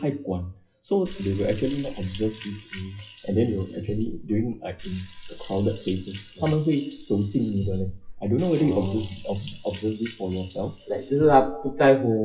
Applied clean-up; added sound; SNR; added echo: classical method WPE with log-MMSE.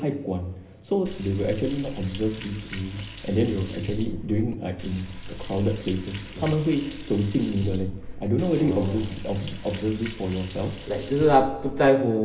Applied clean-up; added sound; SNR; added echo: none; Liquid; 11 dB; reverberation time 1.1 s.